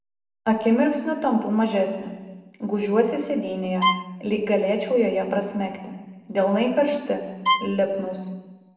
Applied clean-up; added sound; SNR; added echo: none; Bowed string instrument; 4 dB; reverberation time 1.1 s.